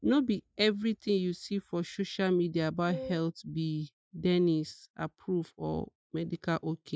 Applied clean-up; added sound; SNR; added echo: classical method Wiener filter.